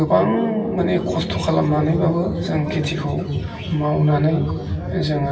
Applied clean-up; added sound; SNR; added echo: none; none; none; reverberation time 2.6 s.